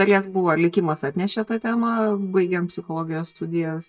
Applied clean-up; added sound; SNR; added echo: neural mask model DeepFilterNet 3.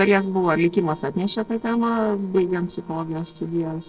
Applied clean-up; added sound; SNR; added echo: neural separator model SepFormer DNS4.